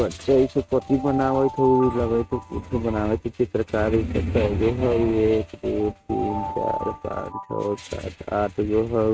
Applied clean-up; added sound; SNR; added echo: neural mask model RNNoise.